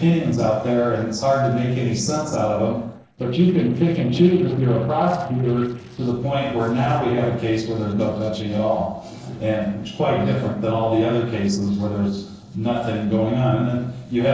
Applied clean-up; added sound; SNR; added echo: neural separator model SepFormer DNS4.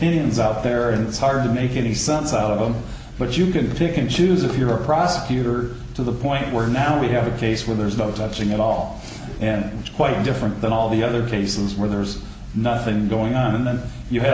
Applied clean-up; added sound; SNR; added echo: none; none; none; none.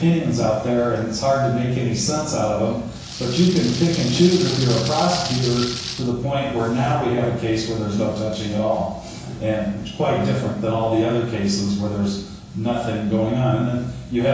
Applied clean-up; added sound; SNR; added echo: none; Rain; 9 dB; reverberation time 0.7 s.